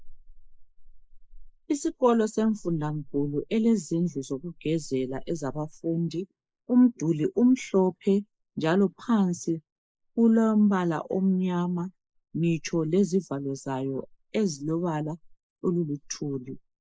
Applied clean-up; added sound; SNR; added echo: neural mask model Resemble Enhance denoiser.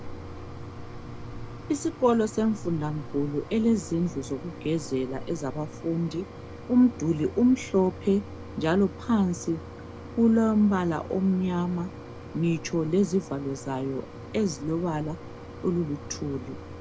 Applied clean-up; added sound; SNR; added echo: none; Mechanisms; 12 dB; none.